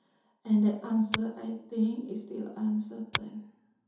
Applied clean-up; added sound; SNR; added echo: none; Finger snapping; 6 dB; reverberation time 2.8 s.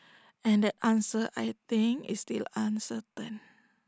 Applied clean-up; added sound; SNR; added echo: none; none; none; none.